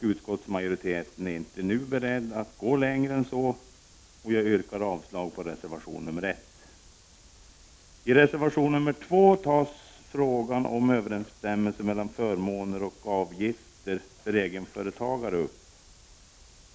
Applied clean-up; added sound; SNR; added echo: none; none; none; none.